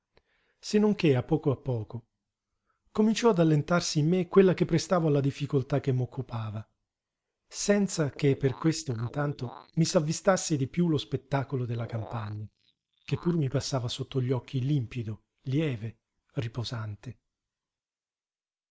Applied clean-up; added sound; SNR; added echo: neural mask model Resemble Enhance denoiser.